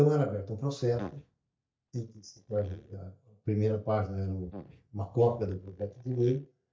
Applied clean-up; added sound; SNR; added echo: neural mask model DeepFilterNet 3.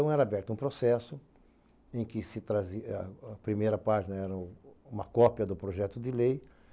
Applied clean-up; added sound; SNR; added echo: none; none; none; none.